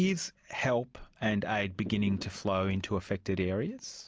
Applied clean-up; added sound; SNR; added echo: none; none; none; none.